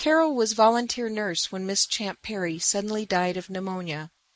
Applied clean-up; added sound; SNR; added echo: neural mask model Resemble Enhance denoiser.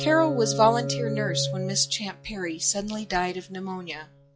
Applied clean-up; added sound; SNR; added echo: classical method log-MMSE.